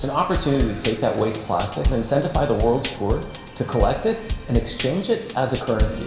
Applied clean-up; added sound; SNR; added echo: none; Drum / Drum kit; 5 dB; reverberation time 1.2 s.